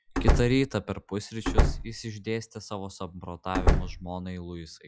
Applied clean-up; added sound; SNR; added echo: classical method log-MMSE.